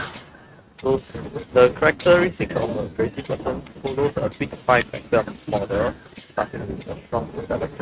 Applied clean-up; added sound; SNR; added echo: neural mask model RNNoise.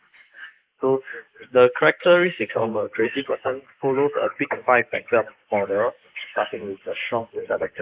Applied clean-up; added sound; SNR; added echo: neural mask model Resemble Enhance denoiser.